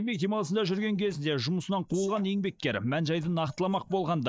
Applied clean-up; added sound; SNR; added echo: neural mask model DeepFilterNet 3.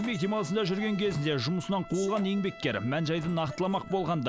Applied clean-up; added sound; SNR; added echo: none; Truck + Trumpet; 17 dB; none.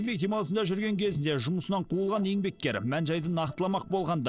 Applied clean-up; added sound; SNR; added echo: neural separator model SepFormer DNS4.